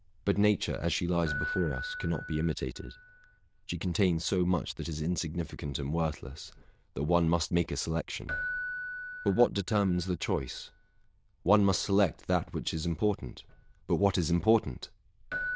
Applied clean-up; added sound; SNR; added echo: neural diffusion model UNIVERSE++.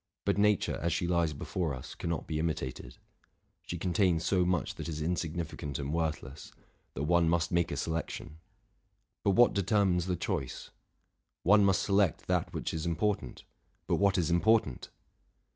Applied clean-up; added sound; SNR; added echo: none; none; none; none.